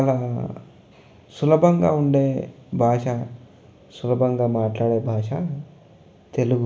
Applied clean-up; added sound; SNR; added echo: none; none; none; reverberation time 0.3 s.